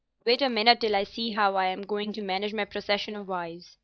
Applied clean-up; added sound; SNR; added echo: neural mask model DeepFilterNet 3.